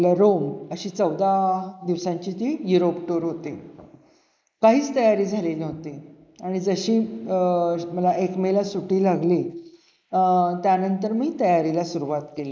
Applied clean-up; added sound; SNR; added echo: neural mask model Resemble Enhance denoiser.